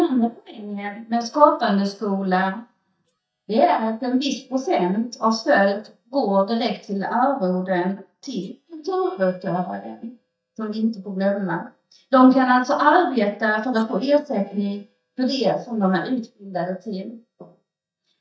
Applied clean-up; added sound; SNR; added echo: neural mask model DeepFilterNet 3.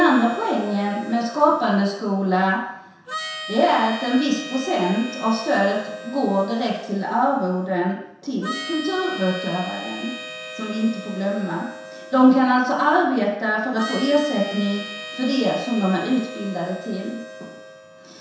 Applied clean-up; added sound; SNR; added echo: none; Harmonica; 13 dB; reverberation time 0.7 s.